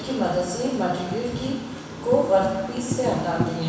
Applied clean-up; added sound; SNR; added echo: none; Tambourine; 9 dB; reverberation time 1.1 s.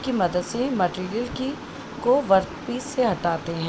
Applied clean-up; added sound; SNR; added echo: none; none; none; none.